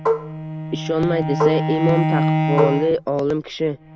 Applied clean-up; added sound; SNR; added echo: none; Bowed string instrument + Marimba, xylophone; -1 dB; none.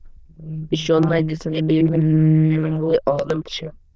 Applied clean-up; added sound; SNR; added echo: neural diffusion model UNIVERSE++.